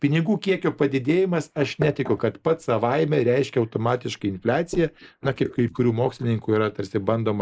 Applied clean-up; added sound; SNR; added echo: neural mask model Resemble Enhance denoiser.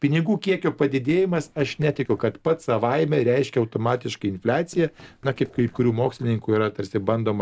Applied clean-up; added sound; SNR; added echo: neural separator model SepFormer DNS4.